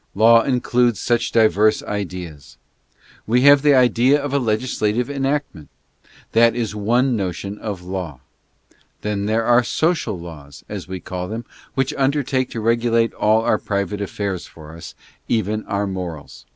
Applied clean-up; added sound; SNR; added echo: none; none; none; none.